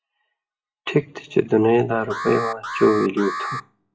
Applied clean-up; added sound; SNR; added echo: classical method WPE with log-MMSE.